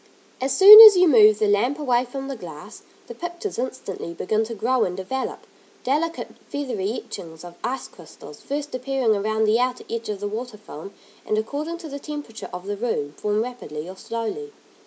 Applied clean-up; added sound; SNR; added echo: none; none; none; none.